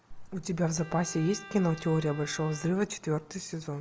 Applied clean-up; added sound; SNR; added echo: none; Bowed string instrument; 19 dB; none.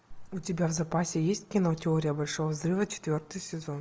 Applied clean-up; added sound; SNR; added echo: none; none; none; none.